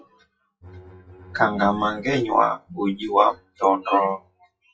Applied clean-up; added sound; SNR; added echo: classical method WPE with log-MMSE.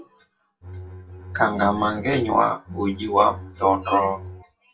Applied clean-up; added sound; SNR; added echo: none; Bowed string instrument; 15 dB; reverberation time 0.2 s.